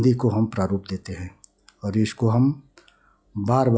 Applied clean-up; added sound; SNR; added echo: classical method log-MMSE.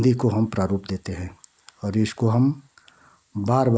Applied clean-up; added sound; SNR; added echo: neural mask model Resemble Enhance denoiser.